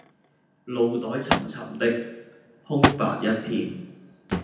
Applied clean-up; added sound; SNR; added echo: none; Thump, thud; 2 dB; reverberation time 0.9 s.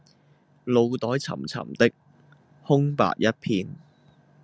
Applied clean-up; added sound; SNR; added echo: none; none; none; none.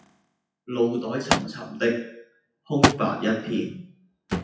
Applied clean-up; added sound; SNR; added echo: classical method WPE with log-MMSE.